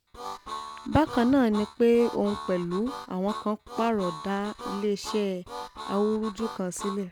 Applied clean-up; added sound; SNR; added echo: none; Harmonica; 12 dB; none.